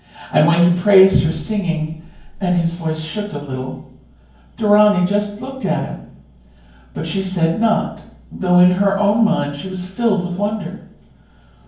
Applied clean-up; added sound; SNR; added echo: none; none; none; reverberation time 0.9 s.